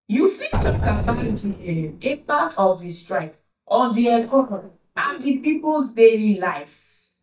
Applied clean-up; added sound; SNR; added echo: neural mask model DeepFilterNet 3.